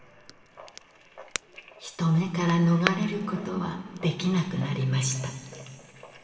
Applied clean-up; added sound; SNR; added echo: none; Crackle; 13 dB; reverberation time 2.4 s.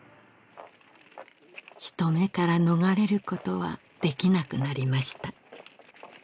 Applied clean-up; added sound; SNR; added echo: none; none; none; none.